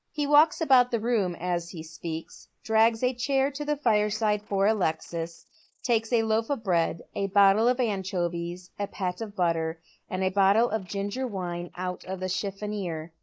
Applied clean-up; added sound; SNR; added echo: neural mask model Resemble Enhance denoiser.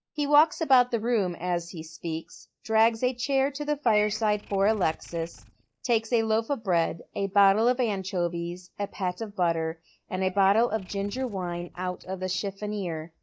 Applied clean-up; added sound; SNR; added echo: neural mask model DeepFilterNet 3.